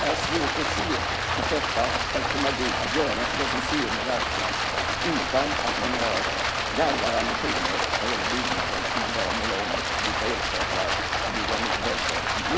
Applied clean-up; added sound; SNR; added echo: none; Stream; -5 dB; none.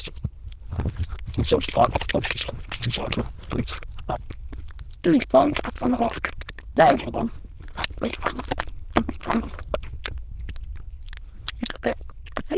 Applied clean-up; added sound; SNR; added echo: neural diffusion model UNIVERSE++.